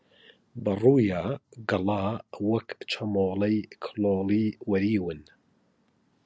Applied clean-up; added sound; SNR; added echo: none; none; none; none.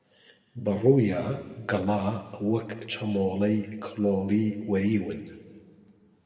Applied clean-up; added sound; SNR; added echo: none; none; none; reverberation time 1.6 s.